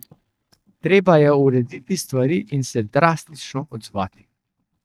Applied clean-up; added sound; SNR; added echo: neural mask model DeepFilterNet 3.